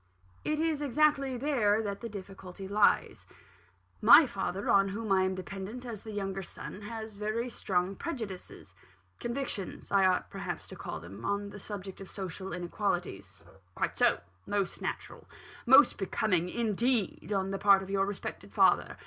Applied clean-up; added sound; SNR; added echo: none; none; none; none.